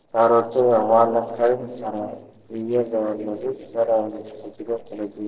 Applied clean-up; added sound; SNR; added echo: neural separator model SepFormer DNS4.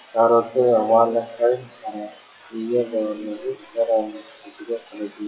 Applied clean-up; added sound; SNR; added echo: classical method WPE with log-MMSE.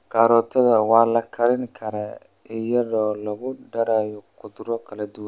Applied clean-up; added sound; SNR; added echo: none; none; none; none.